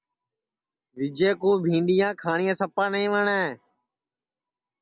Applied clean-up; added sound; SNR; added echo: none; none; none; none.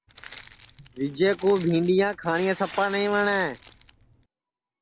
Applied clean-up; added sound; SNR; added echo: none; Crushing + Tearing; 19 dB; none.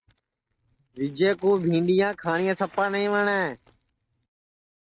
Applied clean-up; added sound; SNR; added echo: neural mask model RNNoise.